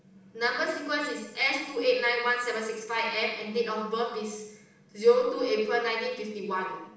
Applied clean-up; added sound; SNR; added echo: none; none; none; reverberation time 0.7 s.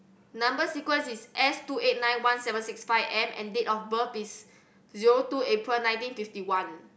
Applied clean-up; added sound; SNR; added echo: none; none; none; none.